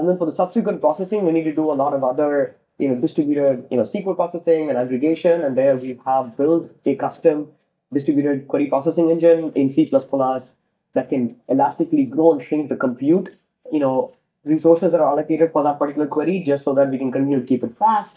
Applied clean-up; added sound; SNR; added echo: neural mask model DeepFilterNet 3.